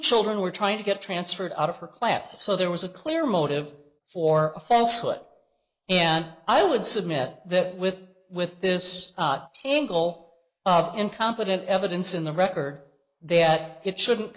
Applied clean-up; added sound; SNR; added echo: neural mask model Resemble Enhance denoiser.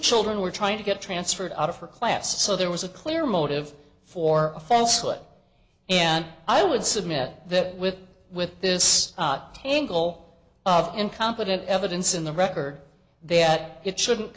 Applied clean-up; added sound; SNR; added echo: none; none; none; none.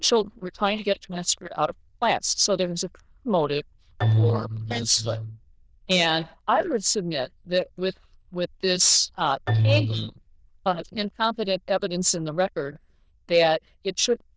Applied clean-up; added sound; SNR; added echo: neural diffusion model UNIVERSE++.